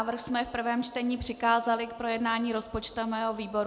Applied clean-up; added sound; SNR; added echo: none; none; none; none.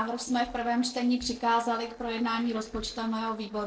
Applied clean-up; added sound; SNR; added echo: neural separator model SepFormer DNS4.